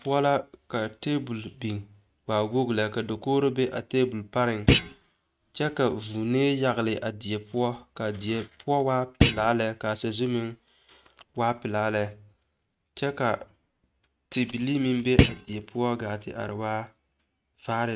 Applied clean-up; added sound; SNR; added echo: neural mask model RNNoise.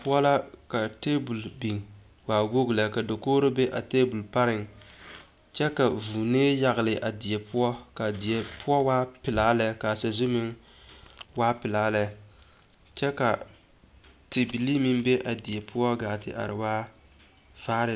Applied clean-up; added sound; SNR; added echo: none; none; none; none.